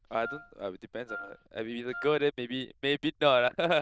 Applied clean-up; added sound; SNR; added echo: neural diffusion model UNIVERSE++.